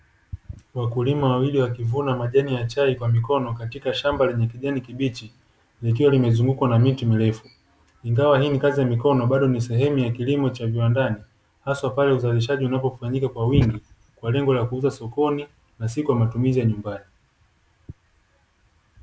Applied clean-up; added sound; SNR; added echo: none; none; none; none.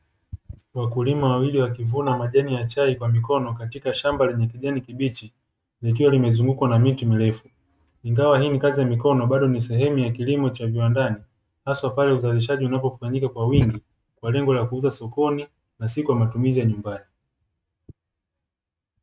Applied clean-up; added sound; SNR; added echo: neural mask model RNNoise.